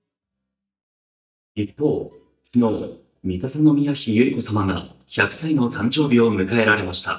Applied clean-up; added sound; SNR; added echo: neural mask model DeepFilterNet 3.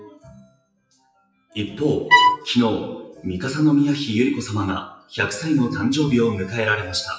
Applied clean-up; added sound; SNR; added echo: classical method WPE with log-MMSE.